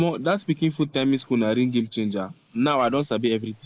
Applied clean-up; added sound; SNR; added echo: neural mask model Resemble Enhance denoiser.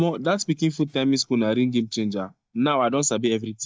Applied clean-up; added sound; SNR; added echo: neural mask model DeepFilterNet 3.